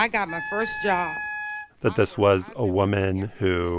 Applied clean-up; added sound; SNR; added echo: none; Wind instrument, woodwind instrument; 9 dB; none.